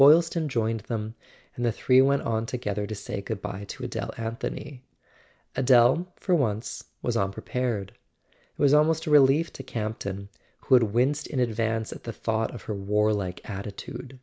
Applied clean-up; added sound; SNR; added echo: none; none; none; none.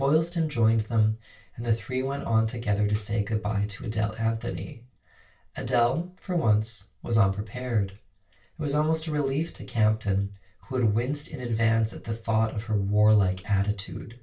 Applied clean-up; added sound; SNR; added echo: none; Tambourine; 15 dB; reverberation time 0.2 s.